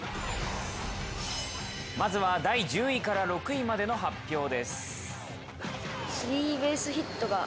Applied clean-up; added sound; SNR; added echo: none; none; none; none.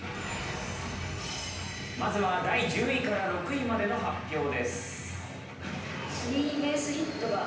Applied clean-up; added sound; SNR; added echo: none; none; none; reverberation time 0.9 s.